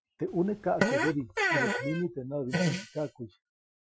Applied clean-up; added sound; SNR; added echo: classical method Wiener filter.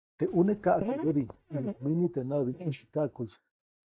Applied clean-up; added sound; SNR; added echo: neural mask model DeepFilterNet 3.